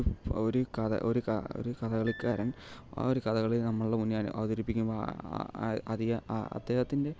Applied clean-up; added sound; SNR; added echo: none; Piano; 18 dB; none.